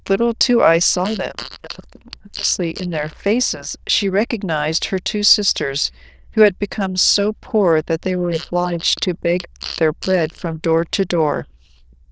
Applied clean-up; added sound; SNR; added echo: neural diffusion model UNIVERSE++.